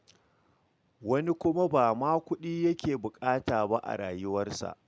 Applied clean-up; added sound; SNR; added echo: none; none; none; none.